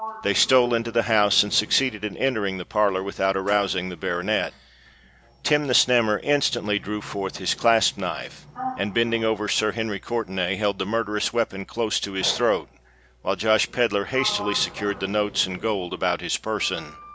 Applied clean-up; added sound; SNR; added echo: none; Sliding door; 17 dB; none.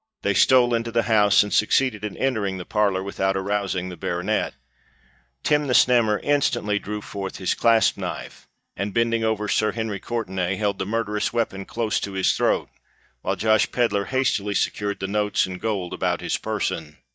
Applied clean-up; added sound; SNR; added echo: neural mask model DeepFilterNet 3.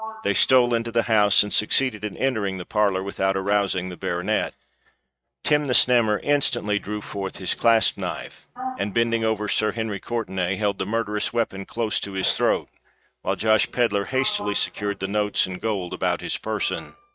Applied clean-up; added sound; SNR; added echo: neural mask model RNNoise.